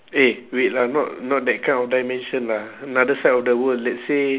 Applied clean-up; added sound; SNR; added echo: none; none; none; none.